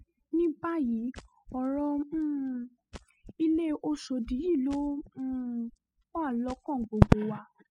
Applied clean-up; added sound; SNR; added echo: classical method spectral subtraction.